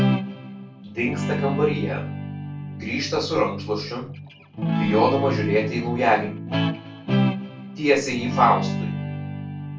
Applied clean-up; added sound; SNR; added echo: none; Guitar; 2 dB; reverberation time 0.3 s.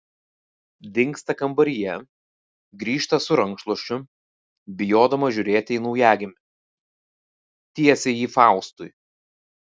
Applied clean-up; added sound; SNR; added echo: none; none; none; none.